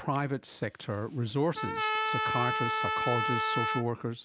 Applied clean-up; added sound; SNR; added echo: none; Trumpet; 0 dB; none.